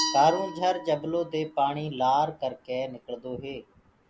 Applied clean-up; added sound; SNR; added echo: none; Glass; 12 dB; none.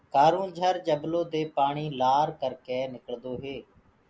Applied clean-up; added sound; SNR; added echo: none; none; none; none.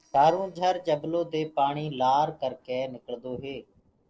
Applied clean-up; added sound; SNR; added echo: neural separator model SepFormer DNS4.